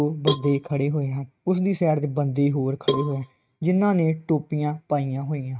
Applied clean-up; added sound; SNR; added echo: neural mask model RNNoise.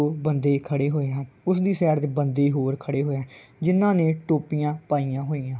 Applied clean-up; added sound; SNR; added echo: none; none; none; none.